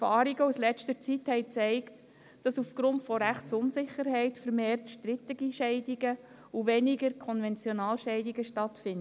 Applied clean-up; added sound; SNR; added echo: none; none; none; none.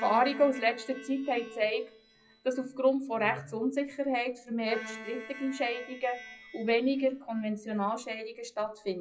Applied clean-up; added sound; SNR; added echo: classical method WPE with log-MMSE.